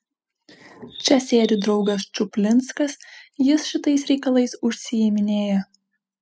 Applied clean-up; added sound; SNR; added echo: classical method spectral subtraction.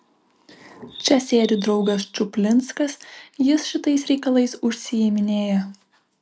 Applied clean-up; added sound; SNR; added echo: none; Bird vocalization, bird call, bird song; 20 dB; none.